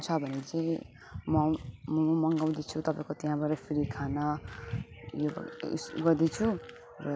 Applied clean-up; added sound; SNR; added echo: none; none; none; none.